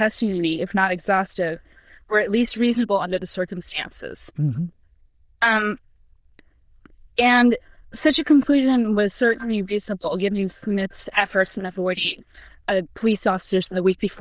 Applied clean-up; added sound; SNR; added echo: neural diffusion model UNIVERSE++.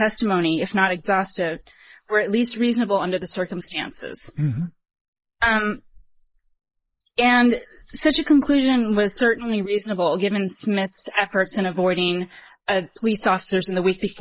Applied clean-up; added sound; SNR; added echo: neural mask model Resemble Enhance denoiser.